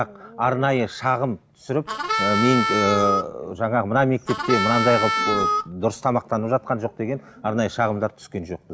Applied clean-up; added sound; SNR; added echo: none; Harmonica; 0 dB; none.